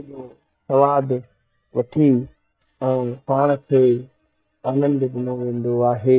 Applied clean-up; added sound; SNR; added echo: neural mask model DeepFilterNet 3.